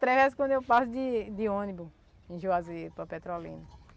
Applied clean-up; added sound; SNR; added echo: none; none; none; none.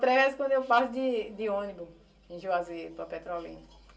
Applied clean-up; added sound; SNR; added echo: none; none; none; reverberation time 0.2 s.